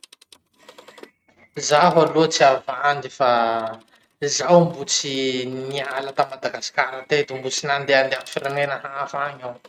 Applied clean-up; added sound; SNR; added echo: neural mask model RNNoise.